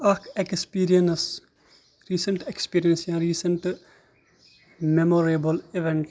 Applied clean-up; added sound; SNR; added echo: none; none; none; none.